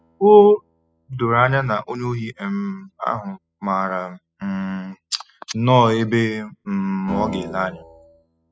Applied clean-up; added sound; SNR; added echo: classical method spectral subtraction.